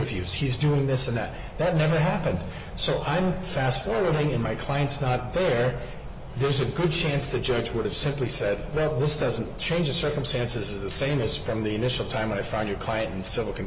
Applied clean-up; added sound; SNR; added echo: none; none; none; none.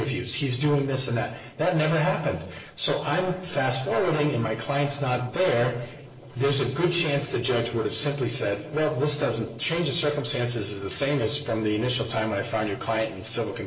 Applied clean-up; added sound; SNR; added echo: neural separator model SepFormer DNS4.